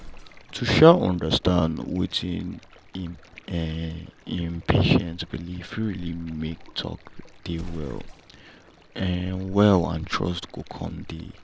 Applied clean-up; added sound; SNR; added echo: none; Explosion + Stream; 18 dB; none.